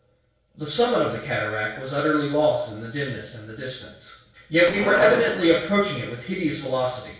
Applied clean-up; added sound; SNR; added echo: neural separator model SepFormer DNS4.